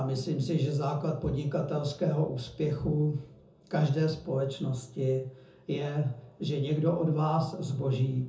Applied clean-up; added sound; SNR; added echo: none; none; none; reverberation time 0.5 s.